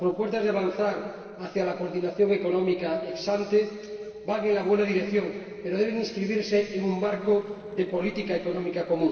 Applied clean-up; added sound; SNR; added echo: neural separator model SepFormer DNS4.